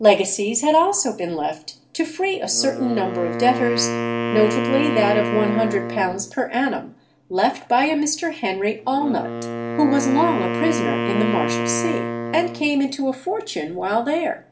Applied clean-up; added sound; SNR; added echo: none; Wind instrument, woodwind instrument; 6 dB; reverberation time 0.2 s.